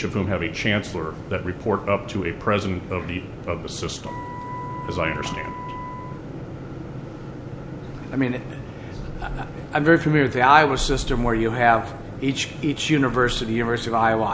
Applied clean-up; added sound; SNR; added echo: none; Wind instrument, woodwind instrument; 13 dB; reverberation time 1.1 s.